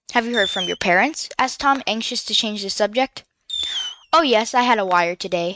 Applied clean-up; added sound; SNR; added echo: neural mask model RNNoise.